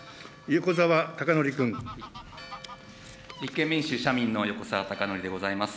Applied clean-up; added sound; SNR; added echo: none; Fowl + Church bell; 19 dB; none.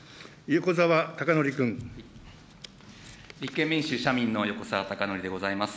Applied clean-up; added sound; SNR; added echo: none; none; none; none.